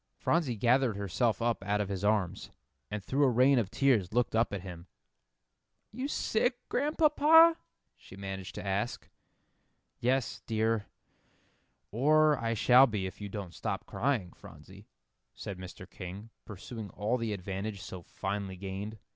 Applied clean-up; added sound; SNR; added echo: none; none; none; none.